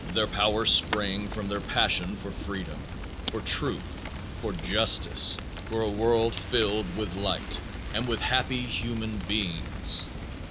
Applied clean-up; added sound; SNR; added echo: none; Fire; 7 dB; none.